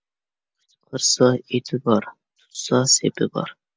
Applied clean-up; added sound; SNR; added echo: none; none; none; none.